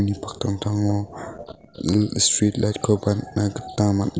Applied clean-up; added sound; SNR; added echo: none; none; none; none.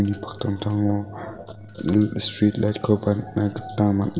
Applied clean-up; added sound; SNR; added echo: none; Doorbell; 15 dB; reverberation time 2.3 s.